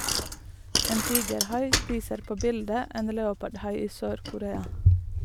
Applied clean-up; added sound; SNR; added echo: none; Bicycle; -2 dB; none.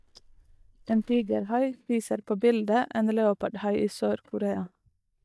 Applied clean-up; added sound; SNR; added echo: neural mask model DeepFilterNet 3.